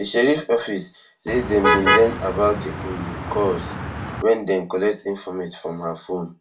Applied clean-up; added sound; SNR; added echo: none; Motor vehicle (road); 1 dB; reverberation time 0.2 s.